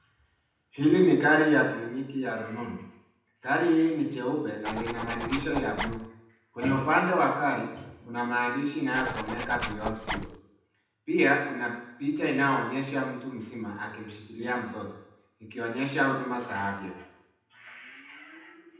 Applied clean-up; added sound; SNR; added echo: none; Zipper (clothing); 6 dB; reverberation time 0.8 s.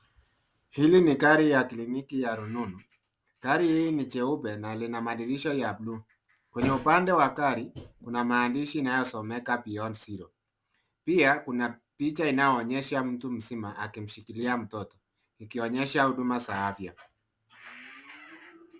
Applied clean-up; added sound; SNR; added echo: none; none; none; none.